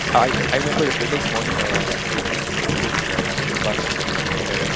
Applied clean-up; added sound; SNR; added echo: none; Fill (with liquid) / Bathtub (filling or washing) / Water tap, faucet; -4 dB; none.